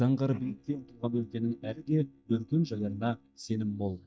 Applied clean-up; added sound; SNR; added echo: neural mask model DeepFilterNet 3.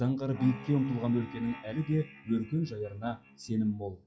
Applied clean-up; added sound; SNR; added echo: classical method WPE with log-MMSE.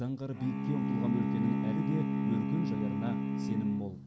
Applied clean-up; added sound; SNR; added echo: none; Bowed string instrument; -3 dB; reverberation time 0.3 s.